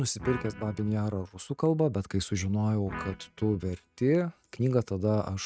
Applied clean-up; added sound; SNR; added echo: neural mask model RNNoise.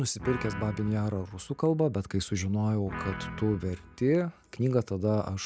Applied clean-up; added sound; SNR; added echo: none; Guitar; 13 dB; none.